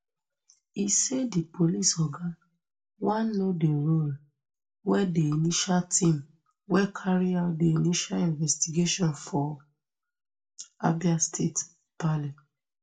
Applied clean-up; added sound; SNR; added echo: none; none; none; reverberation time 0.2 s.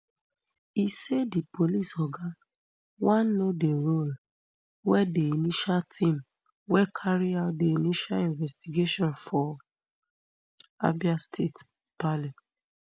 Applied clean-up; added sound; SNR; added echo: none; none; none; none.